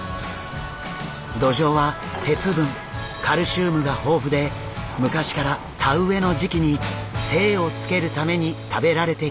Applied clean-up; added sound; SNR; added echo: none; Ocean; 20 dB; none.